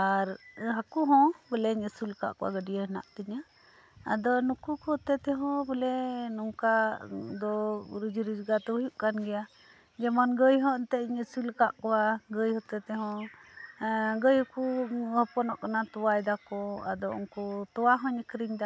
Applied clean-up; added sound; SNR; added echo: none; none; none; none.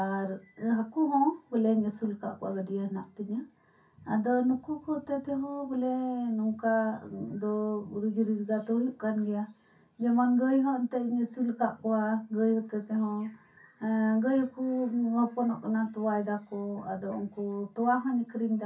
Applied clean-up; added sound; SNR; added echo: none; none; none; reverberation time 0.3 s.